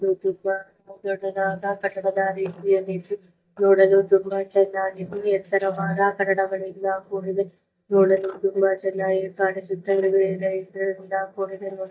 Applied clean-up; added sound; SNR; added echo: neural mask model DeepFilterNet 3.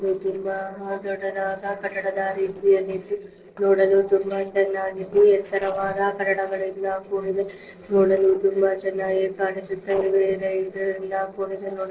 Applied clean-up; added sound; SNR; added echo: neural separator model SepFormer DNS4.